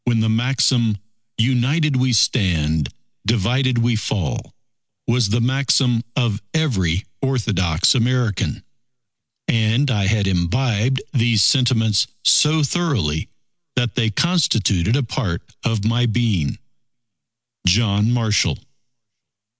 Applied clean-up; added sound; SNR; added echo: none; none; none; none.